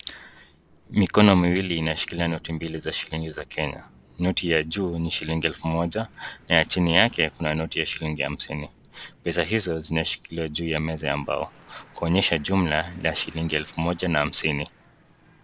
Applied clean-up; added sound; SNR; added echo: neural separator model SepFormer DNS4.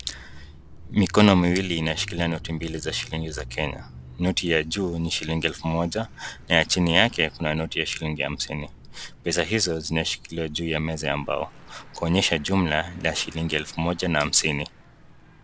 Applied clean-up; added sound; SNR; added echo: none; Mechanisms / Bicycle; 17 dB; none.